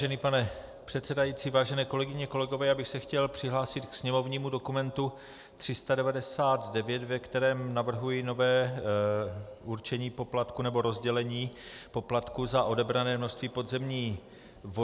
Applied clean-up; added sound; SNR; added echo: none; none; none; none.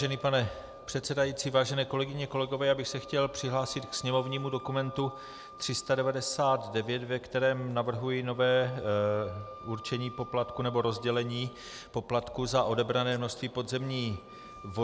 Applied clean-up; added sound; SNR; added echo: none; Wind instrument, woodwind instrument; 20 dB; none.